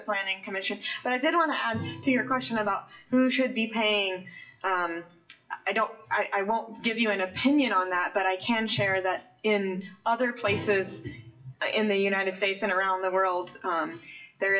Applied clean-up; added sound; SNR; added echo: classical method WPE with log-MMSE.